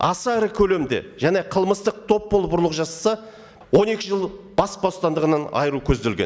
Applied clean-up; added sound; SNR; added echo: none; none; none; none.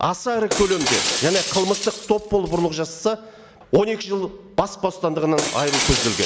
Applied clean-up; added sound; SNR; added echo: none; Shatter; 5 dB; none.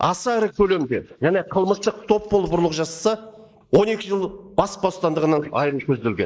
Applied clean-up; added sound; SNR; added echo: neural mask model Resemble Enhance denoiser.